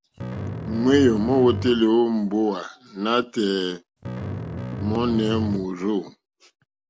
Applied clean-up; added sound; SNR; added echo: none; Bass guitar; 7 dB; none.